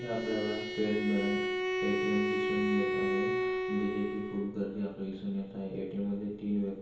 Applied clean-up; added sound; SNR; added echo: none; Bowed string instrument; 0 dB; reverberation time 2.2 s.